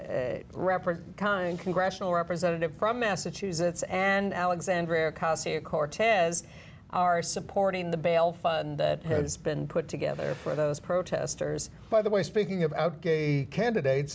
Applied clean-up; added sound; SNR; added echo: none; none; none; none.